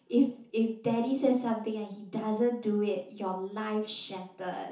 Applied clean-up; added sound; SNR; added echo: none; none; none; reverberation time 0.9 s.